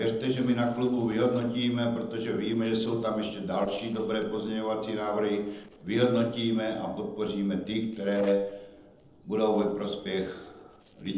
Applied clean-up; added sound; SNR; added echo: neural separator model SepFormer DNS4.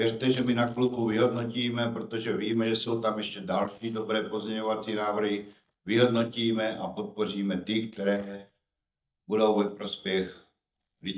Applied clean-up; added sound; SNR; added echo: neural mask model DeepFilterNet 3.